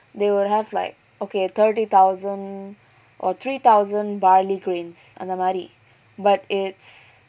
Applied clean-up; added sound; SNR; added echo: none; none; none; none.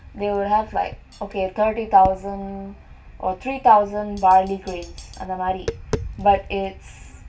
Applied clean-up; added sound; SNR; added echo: none; Tap; 14 dB; reverberation time 0.2 s.